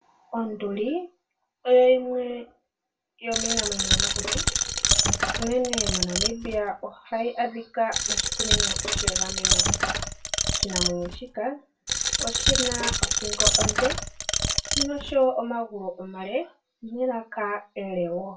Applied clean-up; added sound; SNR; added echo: none; Coin (dropping); -4 dB; reverberation time 0.2 s.